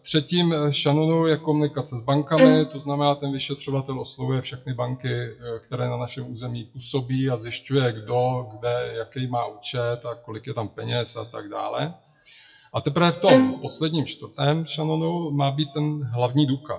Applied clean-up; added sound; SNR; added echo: classical method WPE with log-MMSE.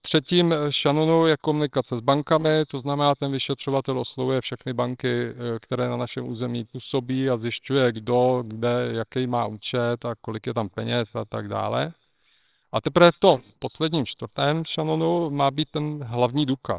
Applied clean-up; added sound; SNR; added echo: neural separator model SepFormer WHAMR!.